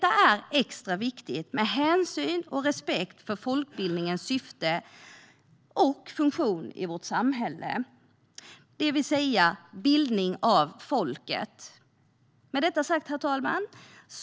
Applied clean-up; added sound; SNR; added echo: none; none; none; none.